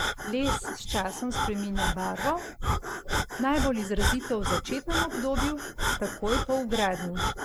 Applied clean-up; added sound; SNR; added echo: neural mask model Resemble Enhance denoiser.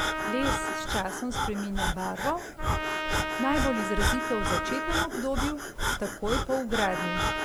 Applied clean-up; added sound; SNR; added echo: none; Breathing + Trumpet; -2 dB; none.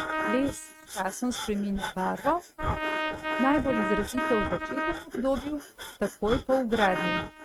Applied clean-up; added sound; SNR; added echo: neural mask model RNNoise.